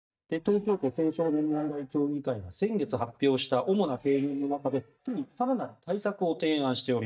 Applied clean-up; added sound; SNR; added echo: neural mask model DeepFilterNet 3.